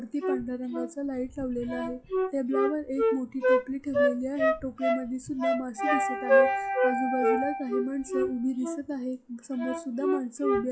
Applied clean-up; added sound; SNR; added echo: classical method log-MMSE.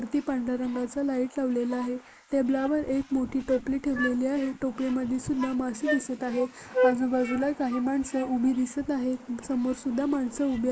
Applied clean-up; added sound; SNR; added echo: neural mask model Resemble Enhance denoiser.